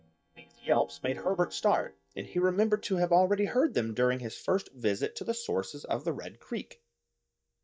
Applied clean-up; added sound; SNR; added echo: neural mask model DeepFilterNet 3.